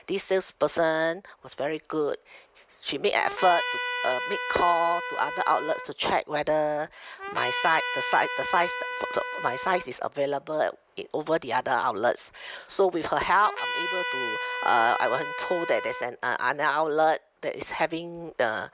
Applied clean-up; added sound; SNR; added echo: none; Trumpet; 5 dB; none.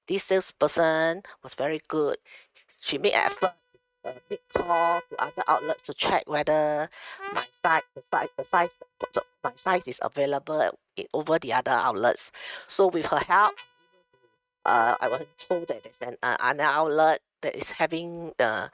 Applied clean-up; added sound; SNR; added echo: neural mask model RNNoise.